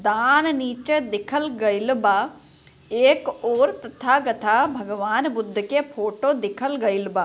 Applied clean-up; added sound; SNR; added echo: none; none; none; none.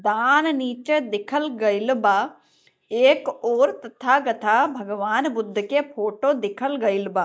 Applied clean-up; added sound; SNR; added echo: neural mask model DeepFilterNet 3.